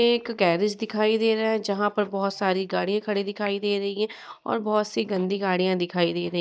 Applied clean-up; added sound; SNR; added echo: neural mask model DeepFilterNet 3.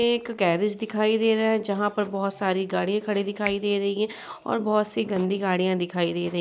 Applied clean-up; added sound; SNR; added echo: none; Finger snapping; 17 dB; none.